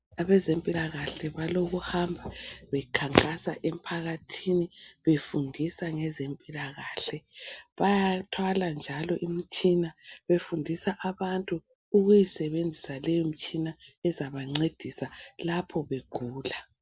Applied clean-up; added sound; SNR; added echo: none; none; none; none.